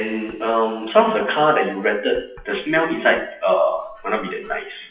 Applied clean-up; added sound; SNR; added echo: classical method WPE with log-MMSE.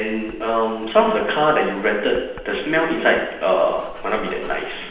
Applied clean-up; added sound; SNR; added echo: none; Writing; 18 dB; reverberation time 0.9 s.